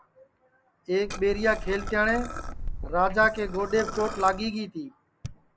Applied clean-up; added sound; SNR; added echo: none; Liquid; 7 dB; none.